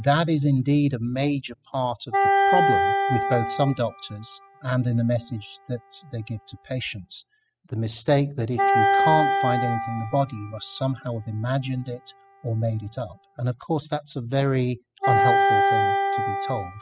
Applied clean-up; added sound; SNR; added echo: classical method spectral subtraction.